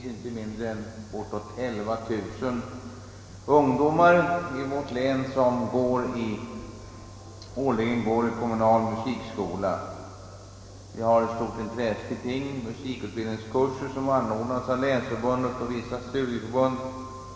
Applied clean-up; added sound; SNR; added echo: none; none; none; reverberation time 2.5 s.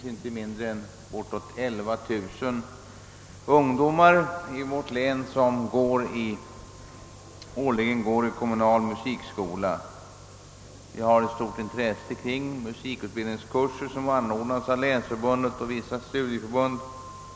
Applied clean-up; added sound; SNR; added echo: none; none; none; none.